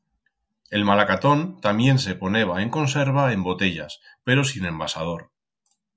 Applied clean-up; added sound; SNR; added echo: none; none; none; none.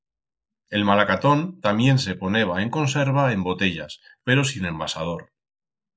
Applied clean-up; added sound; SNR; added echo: neural mask model Resemble Enhance denoiser.